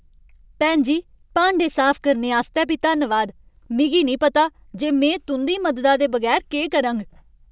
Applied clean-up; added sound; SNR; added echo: none; none; none; none.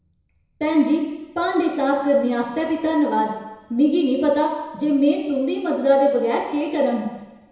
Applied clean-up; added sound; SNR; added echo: none; none; none; reverberation time 1.0 s.